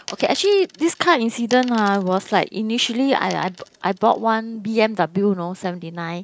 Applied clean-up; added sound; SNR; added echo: neural mask model RNNoise.